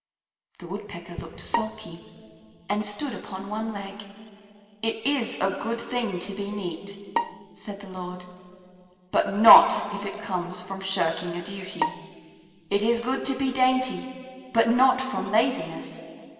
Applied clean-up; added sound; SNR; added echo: none; Bowed string instrument; 9 dB; reverberation time 2.5 s.